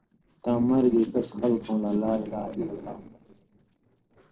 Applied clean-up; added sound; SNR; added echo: neural separator model SepFormer DNS4.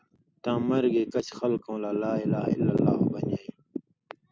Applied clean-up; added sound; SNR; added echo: none; none; none; none.